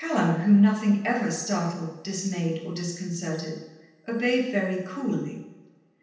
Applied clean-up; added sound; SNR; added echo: none; none; none; reverberation time 0.9 s.